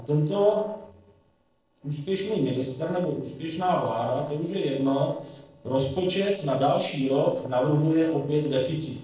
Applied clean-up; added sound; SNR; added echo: neural separator model SepFormer DNS4.